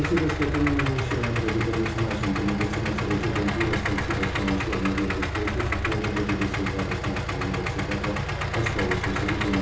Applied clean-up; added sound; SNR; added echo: none; Idling; 0 dB; reverberation time 1.0 s.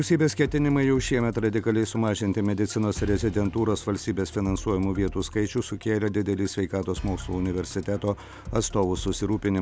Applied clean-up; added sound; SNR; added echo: none; none; none; none.